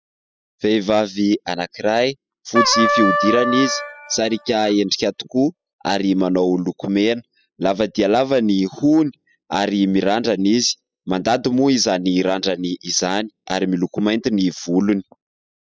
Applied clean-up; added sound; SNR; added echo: classical method spectral subtraction.